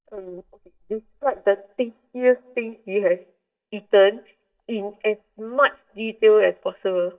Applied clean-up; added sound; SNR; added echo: neural mask model DeepFilterNet 3.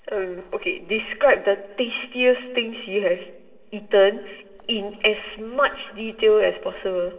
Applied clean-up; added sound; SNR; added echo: neural separator model SepFormer DNS4.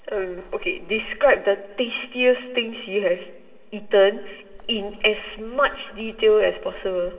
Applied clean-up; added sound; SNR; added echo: none; Water / Splash, splatter; 18 dB; reverberation time 2.3 s.